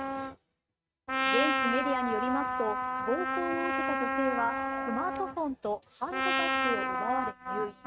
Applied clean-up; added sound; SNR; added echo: neural mask model RNNoise.